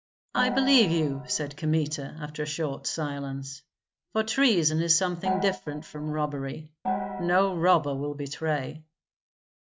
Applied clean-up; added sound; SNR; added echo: neural mask model RNNoise.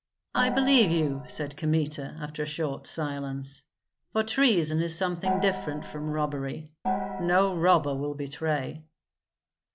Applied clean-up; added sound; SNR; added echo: none; Gong; 5 dB; none.